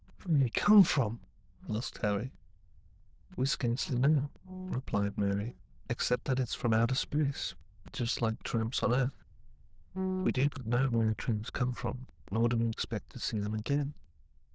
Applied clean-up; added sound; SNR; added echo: neural diffusion model UNIVERSE++.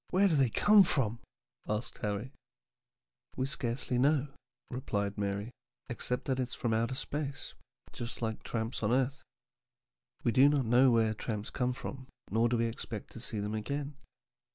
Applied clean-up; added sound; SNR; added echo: none; none; none; none.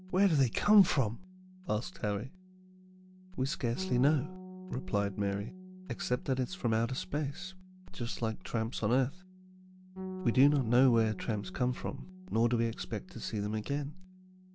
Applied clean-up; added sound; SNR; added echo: none; Bass guitar; 16 dB; none.